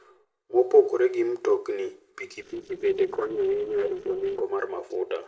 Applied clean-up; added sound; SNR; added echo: neural separator model SepFormer DNS4.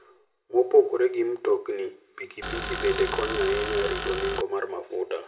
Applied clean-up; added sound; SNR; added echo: none; Tools; 4 dB; reverberation time 0.4 s.